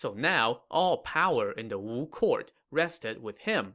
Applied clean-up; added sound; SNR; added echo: none; none; none; none.